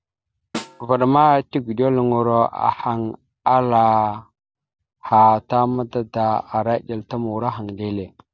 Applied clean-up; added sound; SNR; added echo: none; Snare drum; 17 dB; none.